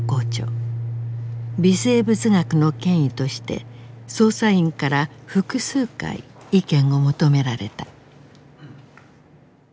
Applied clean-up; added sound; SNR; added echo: none; Piano; 11 dB; none.